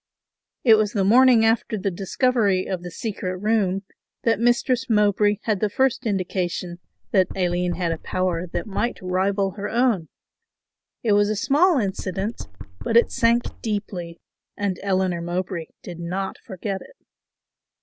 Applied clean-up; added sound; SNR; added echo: none; Knock; 10 dB; none.